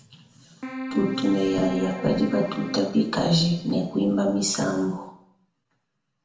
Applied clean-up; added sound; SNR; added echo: none; Keyboard (musical); 10 dB; reverberation time 0.7 s.